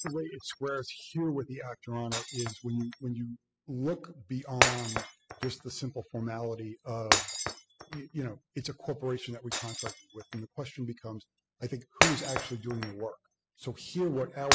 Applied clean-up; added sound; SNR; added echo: classical method spectral subtraction.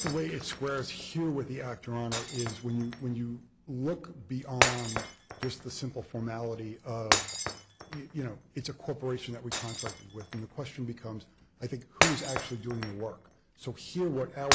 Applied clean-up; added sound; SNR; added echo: none; Shatter; 0 dB; none.